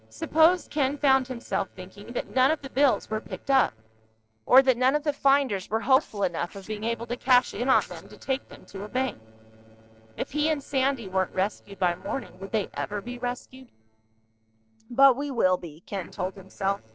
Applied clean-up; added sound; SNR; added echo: neural separator model SepFormer DNS4.